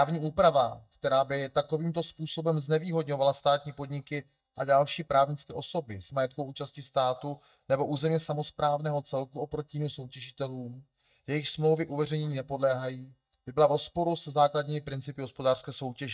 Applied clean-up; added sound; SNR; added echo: neural mask model DeepFilterNet 3.